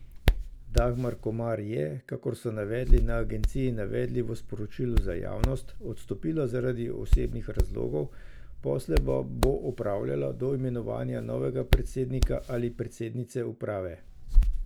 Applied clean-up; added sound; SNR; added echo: none; Hands; -2 dB; none.